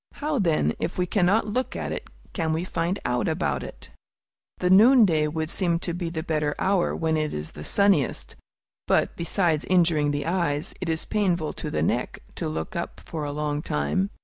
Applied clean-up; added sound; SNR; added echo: none; none; none; none.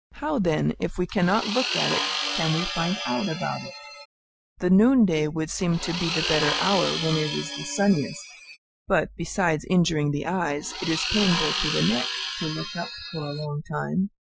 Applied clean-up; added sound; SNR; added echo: classical method Wiener filter.